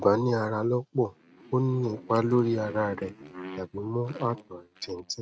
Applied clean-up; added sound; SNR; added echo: neural mask model RNNoise.